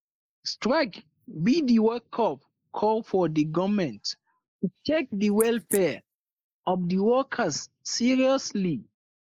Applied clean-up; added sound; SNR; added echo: neural mask model Resemble Enhance denoiser.